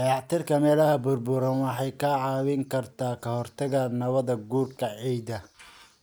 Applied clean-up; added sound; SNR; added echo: none; none; none; none.